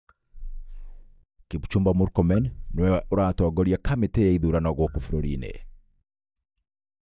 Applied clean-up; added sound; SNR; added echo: neural mask model DeepFilterNet 3.